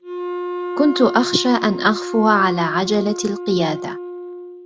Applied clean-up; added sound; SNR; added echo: none; Wind instrument, woodwind instrument; 8 dB; none.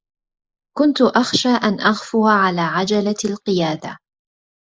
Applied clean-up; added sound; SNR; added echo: neural mask model Resemble Enhance denoiser.